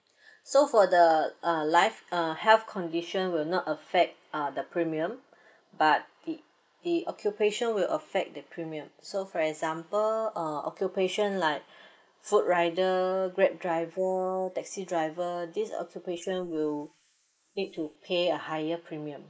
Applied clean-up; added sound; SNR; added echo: neural mask model Resemble Enhance denoiser.